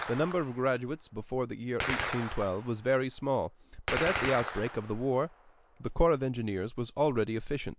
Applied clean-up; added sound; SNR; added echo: none; Gunshot, gunfire; 9 dB; none.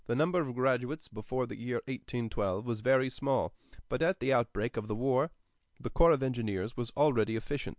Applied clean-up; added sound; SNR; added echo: none; none; none; none.